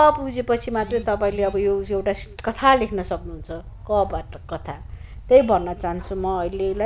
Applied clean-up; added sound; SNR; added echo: none; none; none; none.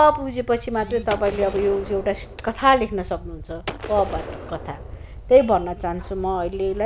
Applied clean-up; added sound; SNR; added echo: none; Gunshot, gunfire; 14 dB; none.